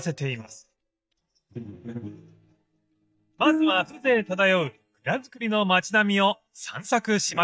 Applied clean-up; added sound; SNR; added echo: neural mask model DeepFilterNet 3.